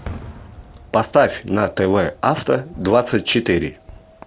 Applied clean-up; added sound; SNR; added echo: none; Fireworks; 19 dB; none.